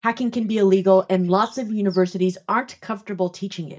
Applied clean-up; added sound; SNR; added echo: neural mask model DeepFilterNet 3.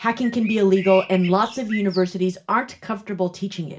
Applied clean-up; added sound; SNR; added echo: none; Bird; 15 dB; reverberation time 0.3 s.